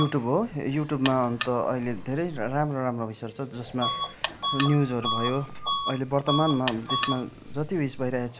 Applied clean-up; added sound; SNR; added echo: none; Bus / Alarm + Alarm; 4 dB; none.